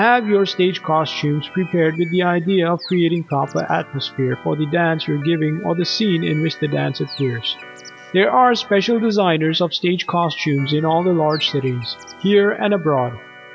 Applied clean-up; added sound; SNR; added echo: none; Bird + Organ; 19 dB; none.